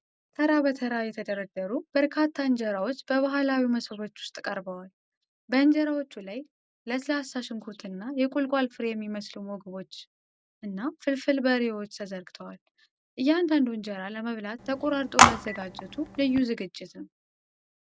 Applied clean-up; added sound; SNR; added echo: none; Telephone; -4 dB; none.